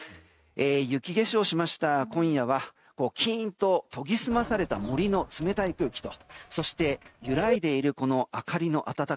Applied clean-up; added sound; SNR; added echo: neural mask model RNNoise.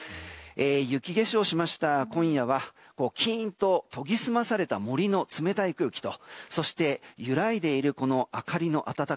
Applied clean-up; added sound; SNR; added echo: none; none; none; none.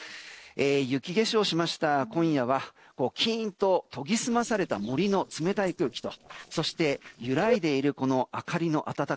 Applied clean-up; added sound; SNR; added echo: neural separator model SepFormer DNS4.